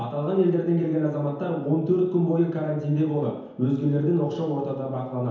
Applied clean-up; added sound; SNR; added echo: none; none; none; reverberation time 1.0 s.